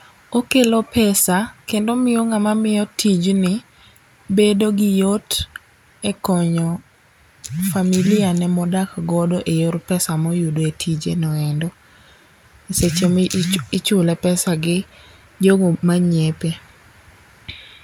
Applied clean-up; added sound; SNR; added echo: none; none; none; none.